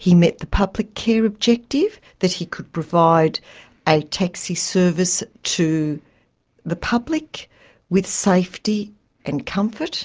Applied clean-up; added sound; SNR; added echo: none; none; none; none.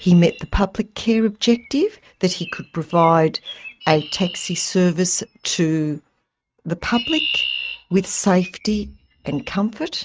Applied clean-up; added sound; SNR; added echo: neural mask model RNNoise.